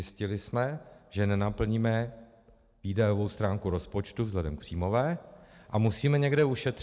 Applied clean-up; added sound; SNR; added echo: none; none; none; none.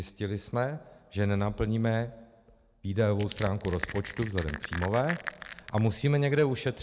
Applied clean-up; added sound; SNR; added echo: none; Crushing; 10 dB; none.